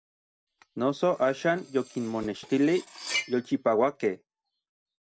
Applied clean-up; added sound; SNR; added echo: none; Cutlery, silverware; 12 dB; none.